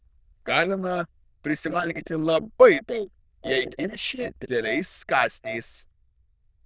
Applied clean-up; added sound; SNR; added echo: neural diffusion model UNIVERSE++.